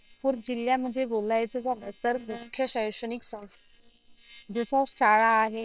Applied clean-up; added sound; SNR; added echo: neural separator model SepFormer WHAM!.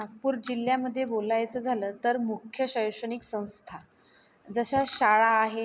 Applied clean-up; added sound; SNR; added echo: none; none; none; none.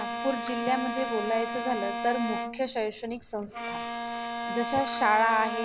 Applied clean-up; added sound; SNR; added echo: none; Bowed string instrument; 4 dB; none.